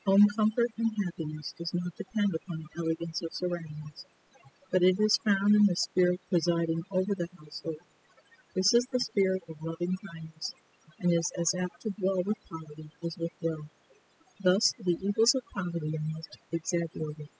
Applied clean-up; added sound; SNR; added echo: classical method spectral subtraction.